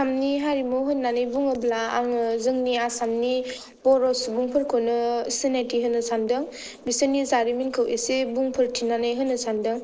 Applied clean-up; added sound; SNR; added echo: neural separator model SepFormer DNS4.